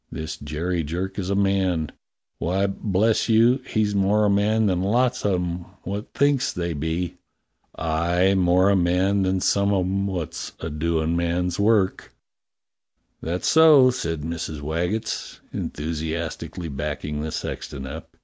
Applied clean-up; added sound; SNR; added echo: none; none; none; none.